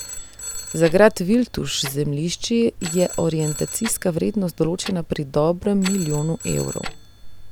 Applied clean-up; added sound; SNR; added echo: none; Telephone + Clock; 12 dB; none.